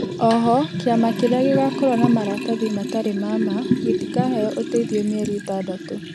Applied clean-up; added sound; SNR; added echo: none; Liquid; 4 dB; none.